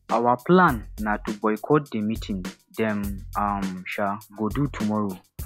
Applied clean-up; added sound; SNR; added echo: classical method log-MMSE.